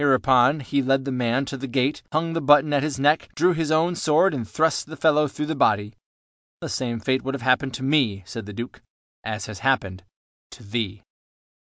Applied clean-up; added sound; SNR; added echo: none; none; none; none.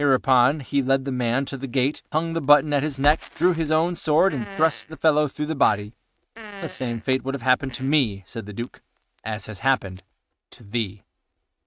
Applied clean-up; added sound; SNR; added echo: neural mask model RNNoise.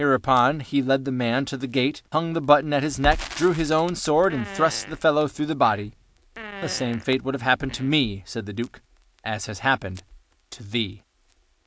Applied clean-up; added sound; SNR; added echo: none; Crackle + Fart; 16 dB; none.